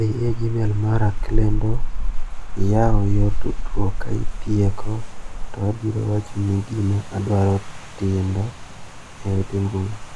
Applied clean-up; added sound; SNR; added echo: none; Rain; -2 dB; none.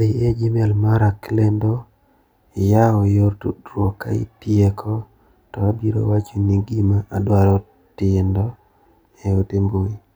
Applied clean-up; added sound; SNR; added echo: none; none; none; none.